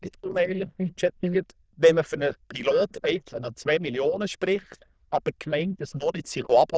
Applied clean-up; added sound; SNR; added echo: neural diffusion model UNIVERSE++.